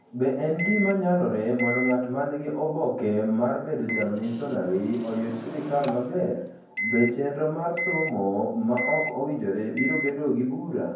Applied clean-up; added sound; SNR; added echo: none; Microwave oven; 9 dB; reverberation time 0.9 s.